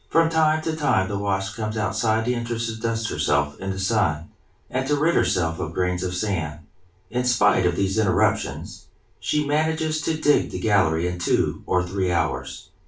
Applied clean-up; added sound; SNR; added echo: none; none; none; reverberation time 0.3 s.